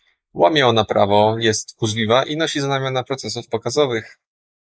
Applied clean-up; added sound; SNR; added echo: neural mask model Resemble Enhance denoiser.